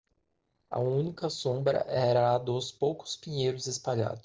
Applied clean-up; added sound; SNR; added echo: neural separator model SepFormer DNS4.